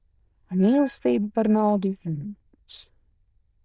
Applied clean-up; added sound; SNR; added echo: neural diffusion model UNIVERSE++.